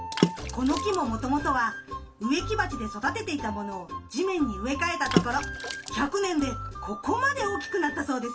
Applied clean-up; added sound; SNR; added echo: none; Water / Splash, splatter; 6 dB; reverberation time 0.2 s.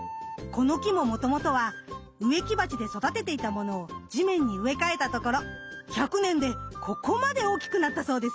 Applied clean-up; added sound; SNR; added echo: none; none; none; none.